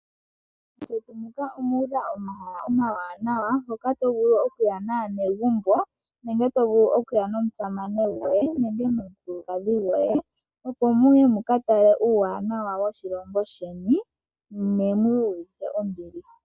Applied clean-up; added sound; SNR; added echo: none; none; none; none.